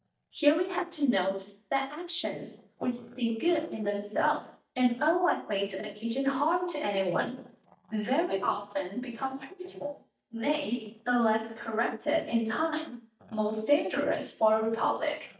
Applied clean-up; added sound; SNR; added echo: neural mask model DeepFilterNet 3.